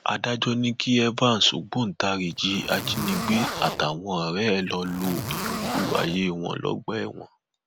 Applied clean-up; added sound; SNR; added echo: none; Zipper (clothing); 6 dB; none.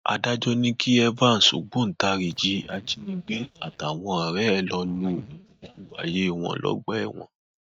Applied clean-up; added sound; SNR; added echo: neural mask model DeepFilterNet 3.